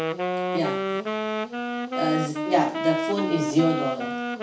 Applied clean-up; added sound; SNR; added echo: none; Wind instrument, woodwind instrument; 1 dB; reverberation time 0.4 s.